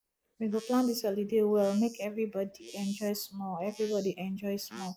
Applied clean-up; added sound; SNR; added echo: neural mask model Resemble Enhance denoiser.